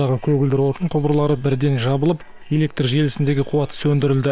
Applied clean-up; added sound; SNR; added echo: neural separator model SepFormer WHAM!.